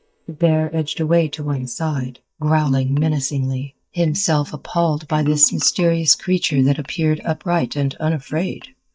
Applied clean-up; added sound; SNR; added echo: neural mask model DeepFilterNet 3.